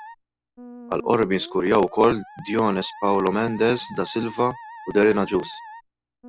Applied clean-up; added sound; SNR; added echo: none; Musical instrument; 18 dB; none.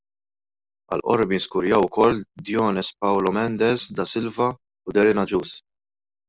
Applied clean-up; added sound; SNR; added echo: none; none; none; none.